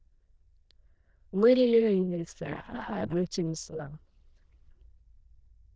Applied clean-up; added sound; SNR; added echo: neural diffusion model UNIVERSE++.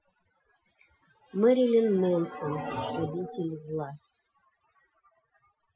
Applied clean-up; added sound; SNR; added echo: classical method Wiener filter.